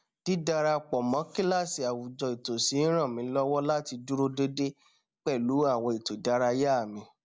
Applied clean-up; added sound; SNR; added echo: none; none; none; none.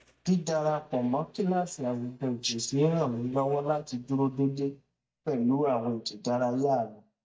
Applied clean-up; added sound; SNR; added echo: neural mask model DeepFilterNet 3.